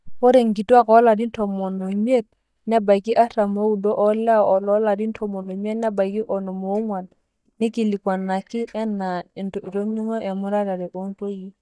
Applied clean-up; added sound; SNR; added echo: neural mask model DeepFilterNet 3.